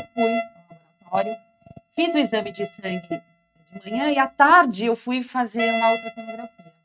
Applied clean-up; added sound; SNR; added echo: neural mask model RNNoise.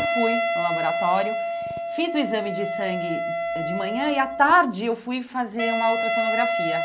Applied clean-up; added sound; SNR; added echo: none; Wind instrument, woodwind instrument; 1 dB; none.